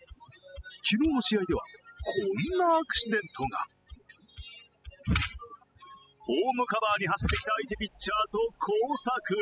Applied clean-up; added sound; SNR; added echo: classical method spectral subtraction.